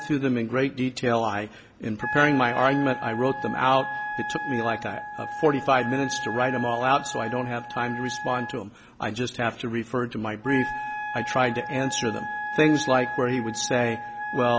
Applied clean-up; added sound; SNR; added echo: none; Wind instrument, woodwind instrument; 8 dB; none.